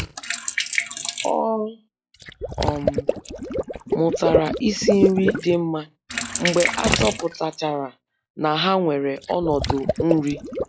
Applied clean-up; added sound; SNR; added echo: classical method log-MMSE.